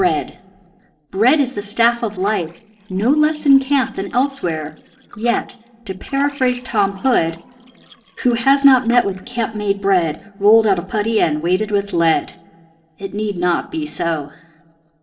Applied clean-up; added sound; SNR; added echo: neural separator model SepFormer DNS4.